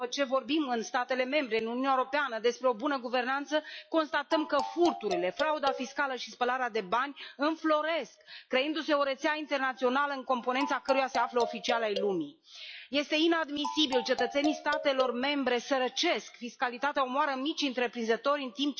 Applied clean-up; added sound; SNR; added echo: classical method log-MMSE.